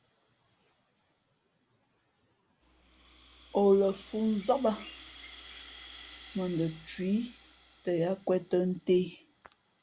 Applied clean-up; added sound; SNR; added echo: none; Rattle (instrument); 3 dB; none.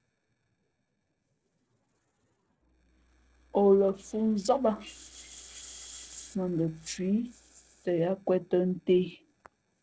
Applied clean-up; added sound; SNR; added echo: neural separator model SepFormer DNS4.